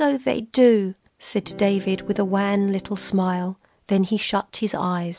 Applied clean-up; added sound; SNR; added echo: none; Electric guitar / Strum; 18 dB; none.